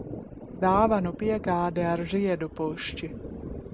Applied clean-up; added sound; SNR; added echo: none; Thunder; 10 dB; none.